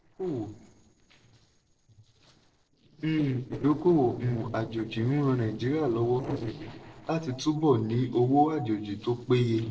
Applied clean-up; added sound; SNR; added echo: neural separator model SepFormer DNS4.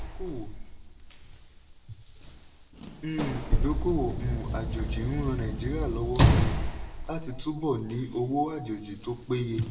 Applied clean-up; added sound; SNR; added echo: none; Sliding door / Slam; -3 dB; reverberation time 1.1 s.